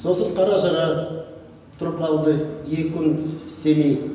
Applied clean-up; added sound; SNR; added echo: none; none; none; reverberation time 1.0 s.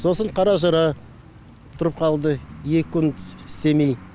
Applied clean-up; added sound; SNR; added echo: none; none; none; none.